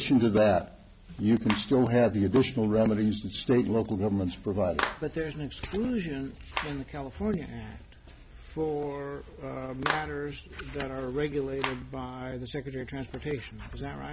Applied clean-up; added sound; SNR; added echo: none; Clapping; 13 dB; none.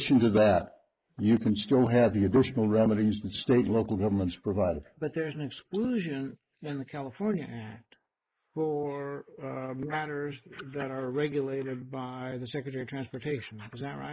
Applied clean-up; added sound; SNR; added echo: neural mask model Resemble Enhance denoiser.